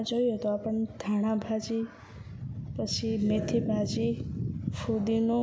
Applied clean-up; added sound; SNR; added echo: none; none; none; none.